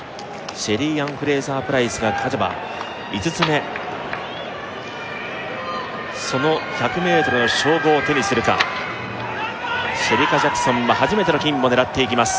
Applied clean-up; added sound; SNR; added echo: none; none; none; none.